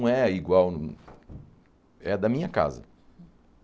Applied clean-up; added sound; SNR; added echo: none; none; none; none.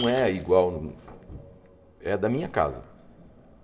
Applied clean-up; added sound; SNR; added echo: none; Shatter; 16 dB; reverberation time 2.3 s.